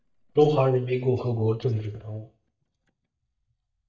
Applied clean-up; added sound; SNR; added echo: neural mask model DeepFilterNet 3.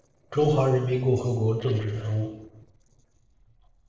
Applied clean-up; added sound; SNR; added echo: neural separator model SepFormer DNS4.